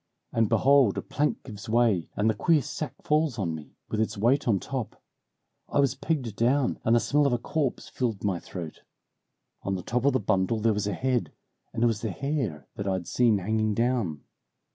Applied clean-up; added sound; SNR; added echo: none; none; none; none.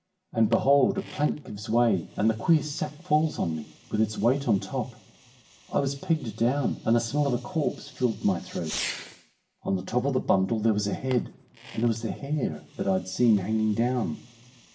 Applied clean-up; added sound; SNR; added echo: none; Fireworks; 20 dB; reverberation time 0.5 s.